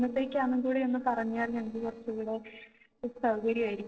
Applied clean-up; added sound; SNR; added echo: neural separator model SepFormer DNS4.